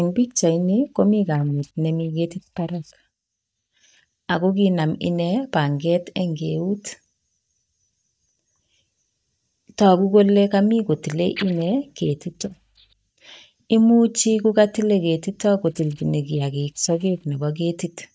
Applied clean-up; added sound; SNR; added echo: neural mask model DeepFilterNet 3.